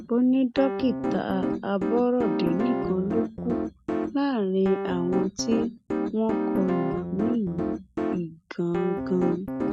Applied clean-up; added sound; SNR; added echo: none; Piano; 2 dB; none.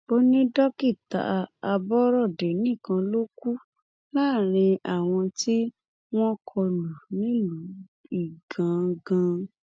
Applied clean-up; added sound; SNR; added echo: none; none; none; none.